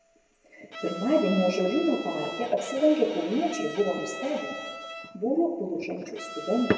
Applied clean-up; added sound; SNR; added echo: none; Bowed string instrument; 12 dB; reverberation time 1.2 s.